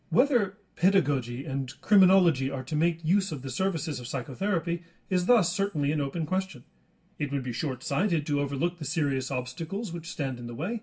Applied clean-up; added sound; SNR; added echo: none; none; none; reverberation time 0.2 s.